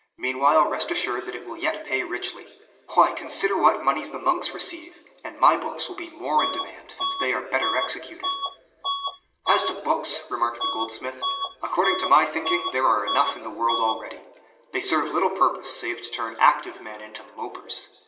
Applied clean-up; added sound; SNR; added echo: none; Bus / Alarm; 5 dB; reverberation time 2.1 s.